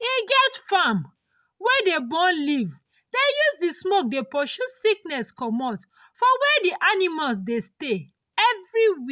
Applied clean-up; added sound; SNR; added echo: none; none; none; none.